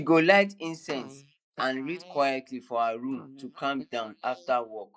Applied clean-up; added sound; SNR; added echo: neural mask model Resemble Enhance denoiser.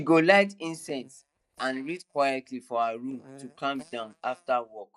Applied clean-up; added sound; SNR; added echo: neural mask model DeepFilterNet 3.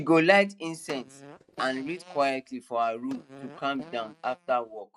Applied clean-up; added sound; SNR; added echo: neural mask model RNNoise.